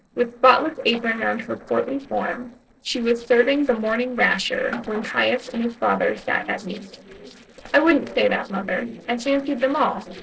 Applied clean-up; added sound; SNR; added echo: neural separator model SepFormer DNS4.